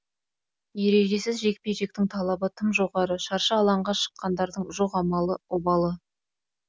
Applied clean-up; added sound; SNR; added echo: none; none; none; none.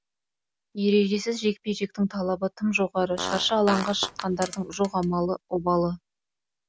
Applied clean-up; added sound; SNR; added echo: none; Fart; 9 dB; none.